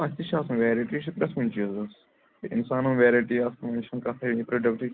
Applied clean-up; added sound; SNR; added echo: none; none; none; none.